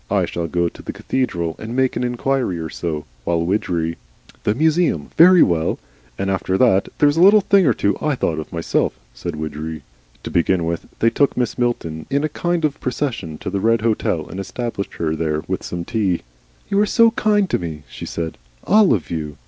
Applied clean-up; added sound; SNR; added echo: none; none; none; none.